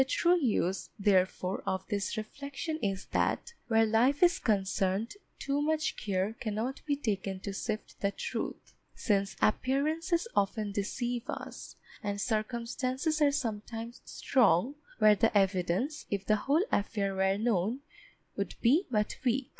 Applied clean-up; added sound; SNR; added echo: none; none; none; none.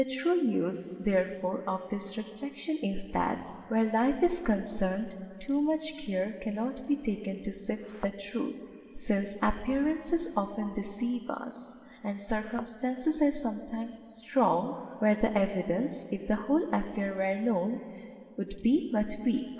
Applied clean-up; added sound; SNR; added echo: none; Thump, thud; 17 dB; reverberation time 2.7 s.